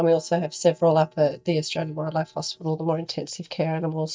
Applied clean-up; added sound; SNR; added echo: neural mask model DeepFilterNet 3.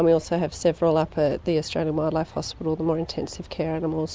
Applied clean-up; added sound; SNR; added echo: none; none; none; none.